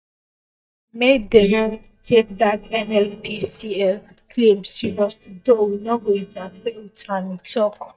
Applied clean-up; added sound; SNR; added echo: neural mask model DeepFilterNet 3.